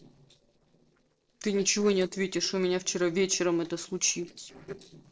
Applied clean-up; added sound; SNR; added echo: neural separator model SepFormer DNS4.